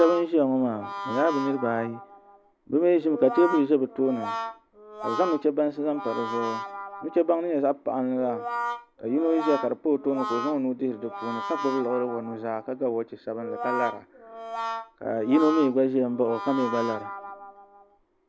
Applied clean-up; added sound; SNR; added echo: none; Brass instrument; 9 dB; none.